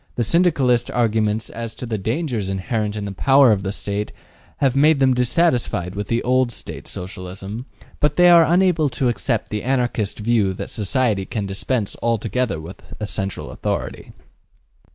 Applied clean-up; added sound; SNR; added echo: none; none; none; none.